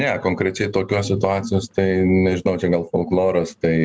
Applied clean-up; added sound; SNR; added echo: none; none; none; none.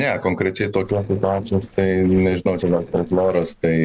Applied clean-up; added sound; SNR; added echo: neural separator model SepFormer DNS4.